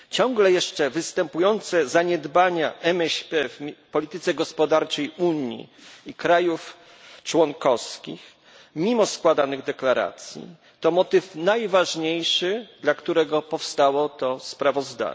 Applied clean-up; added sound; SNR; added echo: none; none; none; none.